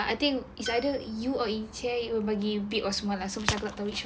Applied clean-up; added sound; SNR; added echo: none; Tools; 18 dB; none.